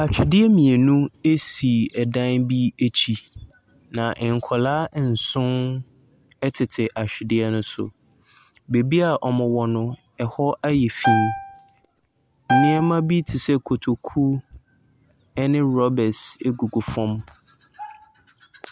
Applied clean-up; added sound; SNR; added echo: none; Piano; 3 dB; none.